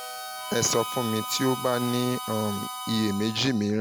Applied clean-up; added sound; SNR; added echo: none; Harmonica; 8 dB; none.